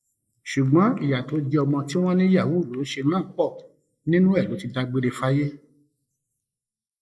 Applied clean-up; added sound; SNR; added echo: neural mask model Resemble Enhance denoiser.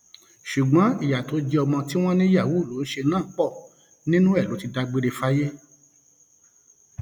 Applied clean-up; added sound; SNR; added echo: none; none; none; none.